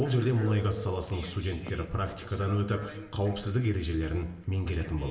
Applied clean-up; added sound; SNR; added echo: none; Telephone; 18 dB; reverberation time 0.9 s.